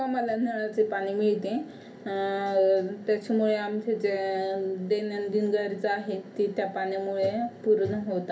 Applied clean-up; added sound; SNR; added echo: none; none; none; reverberation time 0.3 s.